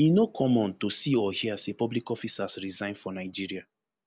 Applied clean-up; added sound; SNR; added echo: none; none; none; none.